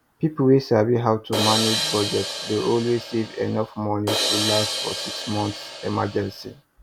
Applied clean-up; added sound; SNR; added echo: none; Crash cymbal; 4 dB; none.